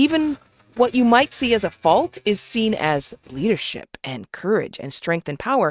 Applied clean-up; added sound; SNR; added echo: neural mask model RNNoise.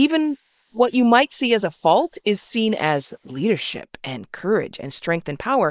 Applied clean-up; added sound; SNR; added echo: neural mask model Resemble Enhance denoiser.